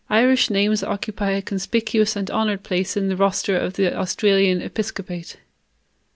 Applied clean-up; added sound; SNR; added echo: none; none; none; none.